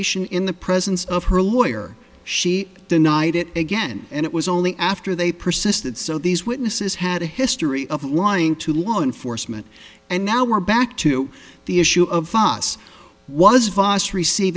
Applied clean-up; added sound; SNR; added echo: none; none; none; none.